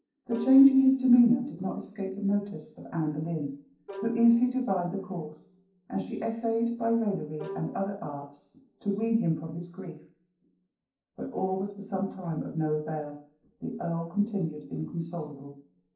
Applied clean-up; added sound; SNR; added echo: neural separator model SepFormer DNS4.